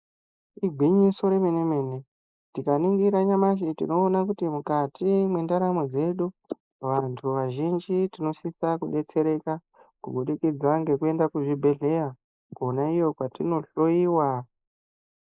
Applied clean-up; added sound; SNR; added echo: neural mask model Resemble Enhance denoiser.